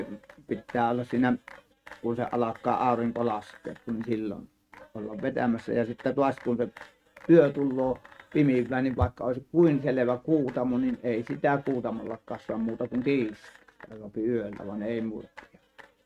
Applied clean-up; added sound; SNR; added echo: neural mask model RNNoise.